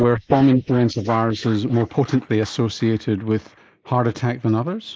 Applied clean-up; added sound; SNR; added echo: neural mask model Resemble Enhance denoiser.